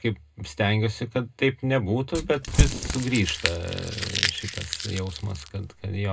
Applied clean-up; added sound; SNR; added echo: none; Crumpling, crinkling / Crushing; 1 dB; reverberation time 0.2 s.